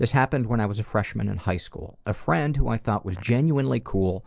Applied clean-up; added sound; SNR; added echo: neural separator model SepFormer DNS4.